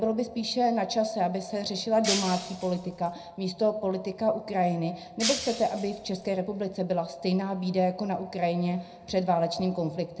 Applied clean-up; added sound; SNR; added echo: none; Shatter; 6 dB; reverberation time 0.3 s.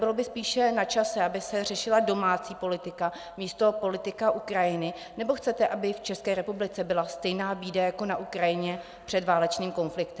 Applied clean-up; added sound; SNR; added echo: none; none; none; none.